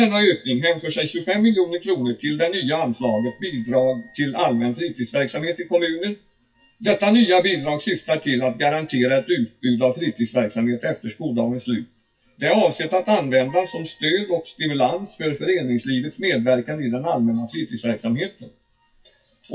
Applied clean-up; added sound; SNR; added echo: classical method WPE with log-MMSE.